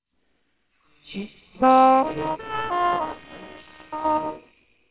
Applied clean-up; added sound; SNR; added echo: neural separator model SepFormer WHAMR!.